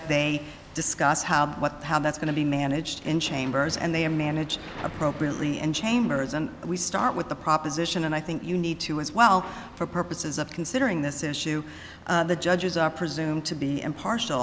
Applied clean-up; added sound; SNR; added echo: none; Hammer; 18 dB; none.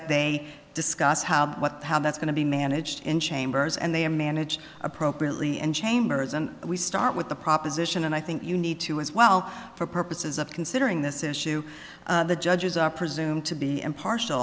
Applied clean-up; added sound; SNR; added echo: none; none; none; none.